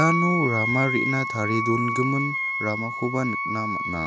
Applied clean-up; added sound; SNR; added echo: none; Wind instrument, woodwind instrument; 1 dB; none.